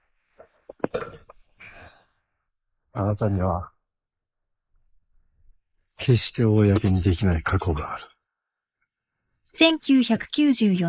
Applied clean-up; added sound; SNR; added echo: neural mask model Resemble Enhance denoiser.